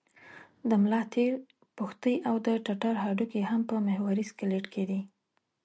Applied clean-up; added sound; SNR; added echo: none; none; none; none.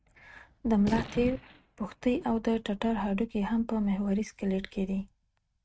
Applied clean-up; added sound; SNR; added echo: neural mask model RNNoise.